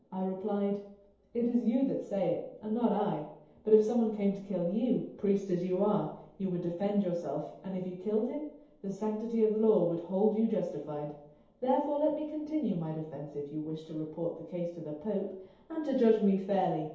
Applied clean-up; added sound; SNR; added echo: none; none; none; reverberation time 0.8 s.